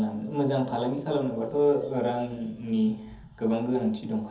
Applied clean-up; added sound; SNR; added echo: none; none; none; reverberation time 0.7 s.